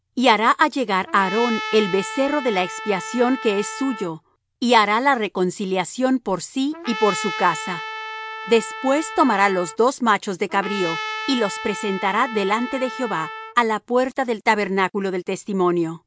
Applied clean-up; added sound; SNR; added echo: none; Trumpet; 10 dB; none.